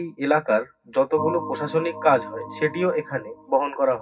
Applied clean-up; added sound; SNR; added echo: none; Organ; 13 dB; reverberation time 0.4 s.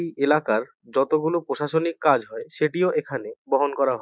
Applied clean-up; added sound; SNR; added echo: none; none; none; none.